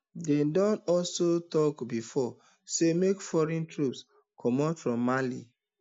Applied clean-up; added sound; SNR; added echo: none; none; none; none.